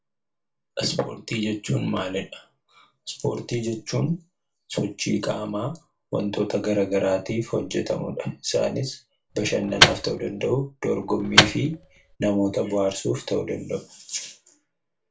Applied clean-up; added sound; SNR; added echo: none; Microwave oven; -3 dB; reverberation time 0.3 s.